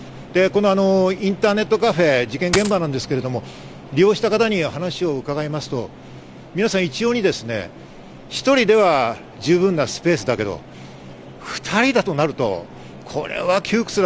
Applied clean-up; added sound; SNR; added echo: none; Coin (dropping); 4 dB; none.